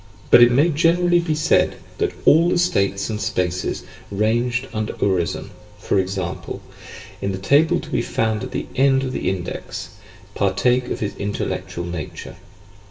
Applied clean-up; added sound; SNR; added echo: none; none; none; reverberation time 0.8 s.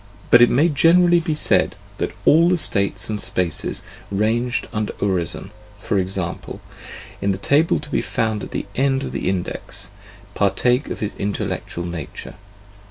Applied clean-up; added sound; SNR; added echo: none; none; none; none.